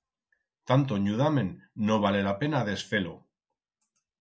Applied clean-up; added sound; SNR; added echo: none; none; none; none.